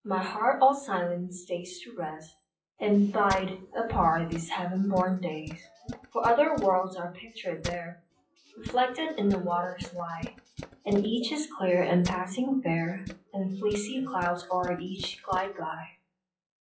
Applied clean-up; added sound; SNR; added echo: classical method WPE with log-MMSE.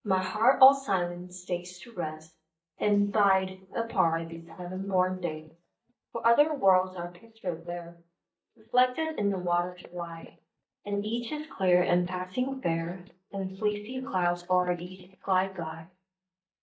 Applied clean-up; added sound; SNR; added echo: neural mask model DeepFilterNet 3.